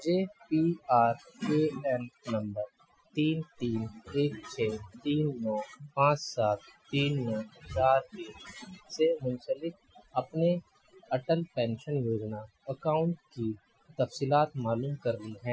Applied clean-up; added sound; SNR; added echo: classical method Wiener filter.